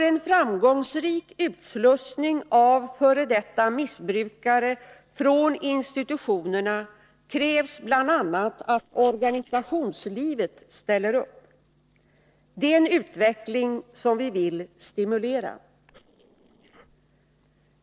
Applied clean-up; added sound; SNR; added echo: neural separator model SepFormer DNS4.